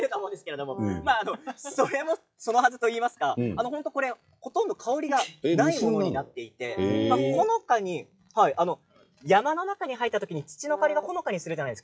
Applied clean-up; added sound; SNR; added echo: classical method log-MMSE.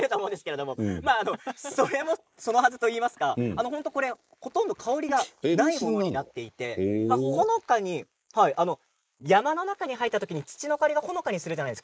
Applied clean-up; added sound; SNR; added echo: neural mask model Resemble Enhance denoiser.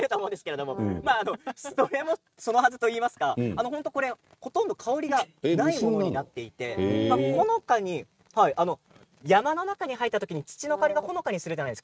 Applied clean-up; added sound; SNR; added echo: neural mask model RNNoise.